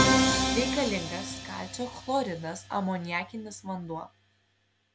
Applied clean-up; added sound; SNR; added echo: none; Musical instrument; -3 dB; none.